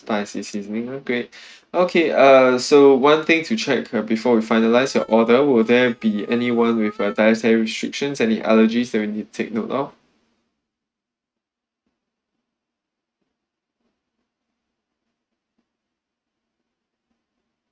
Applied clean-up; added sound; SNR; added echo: neural mask model RNNoise.